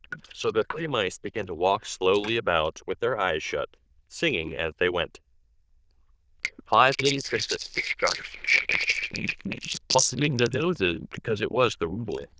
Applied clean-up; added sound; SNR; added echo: neural diffusion model UNIVERSE++.